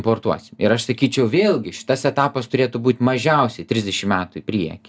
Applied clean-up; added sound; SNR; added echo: none; none; none; none.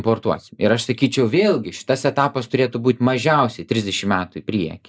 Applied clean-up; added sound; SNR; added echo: neural mask model Resemble Enhance denoiser.